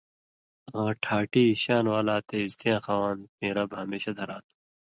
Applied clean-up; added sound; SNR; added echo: none; none; none; none.